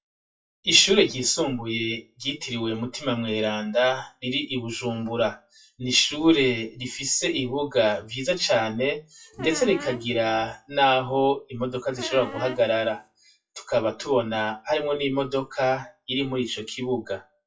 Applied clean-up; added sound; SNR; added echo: classical method WPE with log-MMSE.